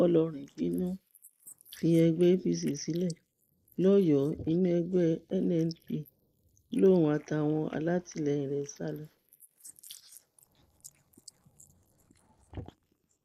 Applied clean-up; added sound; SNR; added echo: neural mask model Resemble Enhance denoiser.